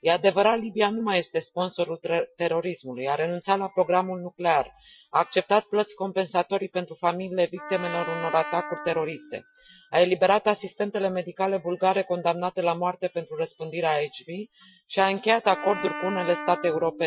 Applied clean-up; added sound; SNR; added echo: classical method Wiener filter.